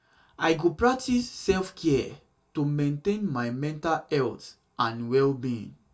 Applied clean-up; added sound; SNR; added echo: none; none; none; reverberation time 0.2 s.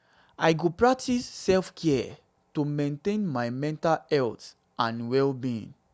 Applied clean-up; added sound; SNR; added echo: none; none; none; none.